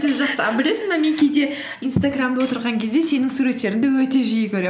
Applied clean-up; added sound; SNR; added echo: none; Tambourine; 8 dB; none.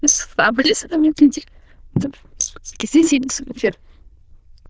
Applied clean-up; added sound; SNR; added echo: neural diffusion model UNIVERSE++.